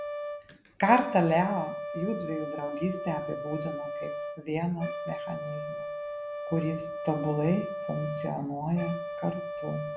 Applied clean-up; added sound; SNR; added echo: none; Brass instrument; 5 dB; none.